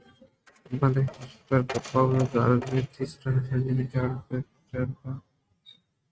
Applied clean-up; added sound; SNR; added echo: neural mask model RNNoise.